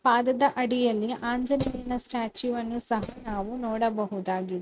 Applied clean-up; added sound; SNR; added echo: neural mask model RNNoise.